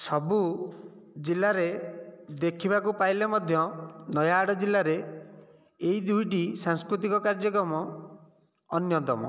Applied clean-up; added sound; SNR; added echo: none; none; none; none.